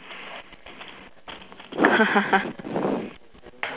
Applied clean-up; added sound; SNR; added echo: none; none; none; none.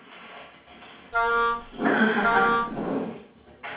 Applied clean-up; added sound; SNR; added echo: none; Wind instrument, woodwind instrument; -3 dB; reverberation time 0.5 s.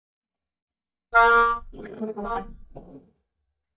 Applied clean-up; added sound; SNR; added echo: neural mask model DeepFilterNet 3.